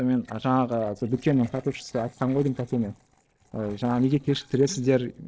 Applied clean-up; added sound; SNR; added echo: neural separator model SepFormer DNS4.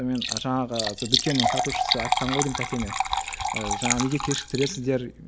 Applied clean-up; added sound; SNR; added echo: none; Liquid; 0 dB; none.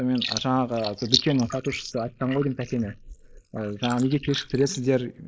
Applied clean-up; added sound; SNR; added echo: neural mask model Resemble Enhance denoiser.